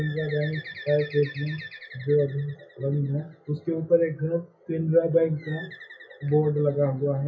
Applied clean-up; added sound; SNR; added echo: classical method WPE with log-MMSE.